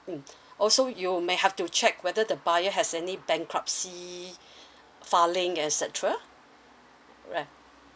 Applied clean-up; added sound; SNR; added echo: none; none; none; none.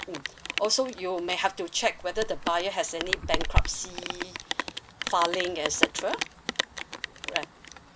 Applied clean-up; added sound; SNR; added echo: none; Rain; 1 dB; none.